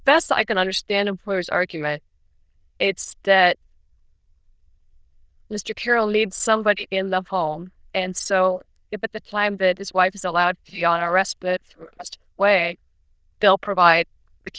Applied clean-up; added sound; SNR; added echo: neural diffusion model UNIVERSE++.